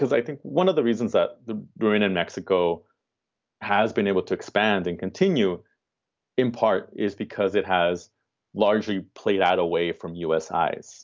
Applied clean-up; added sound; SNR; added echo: none; none; none; none.